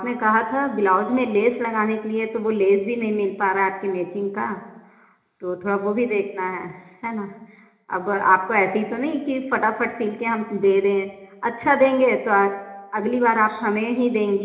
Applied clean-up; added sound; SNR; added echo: none; none; none; reverberation time 0.8 s.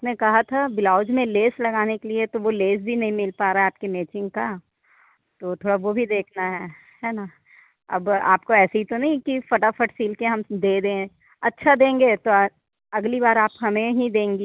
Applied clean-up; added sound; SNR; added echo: none; none; none; none.